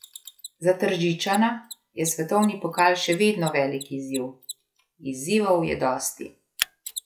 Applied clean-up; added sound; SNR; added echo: classical method log-MMSE.